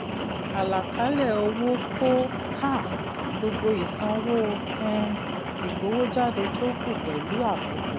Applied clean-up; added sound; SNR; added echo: none; Rain; 3 dB; none.